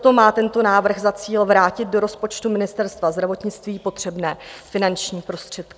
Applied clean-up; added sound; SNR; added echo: none; none; none; none.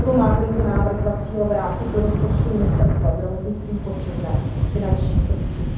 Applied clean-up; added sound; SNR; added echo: none; Thunder / Rain; -4 dB; reverberation time 0.9 s.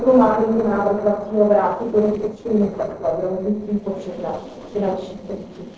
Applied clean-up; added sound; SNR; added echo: neural separator model SepFormer DNS4.